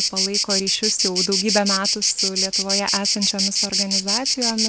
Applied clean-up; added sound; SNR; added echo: none; Insect; -3 dB; none.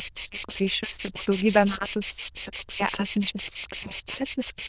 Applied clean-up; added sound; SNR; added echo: neural diffusion model UNIVERSE++.